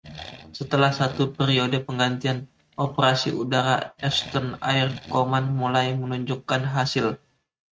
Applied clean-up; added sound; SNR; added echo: neural mask model RNNoise.